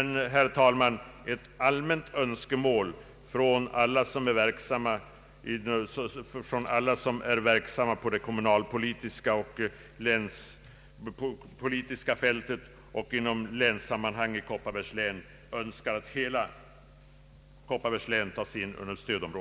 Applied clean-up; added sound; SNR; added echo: none; none; none; none.